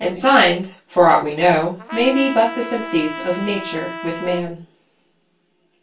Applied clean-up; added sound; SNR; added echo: none; Trumpet; 11 dB; reverberation time 0.2 s.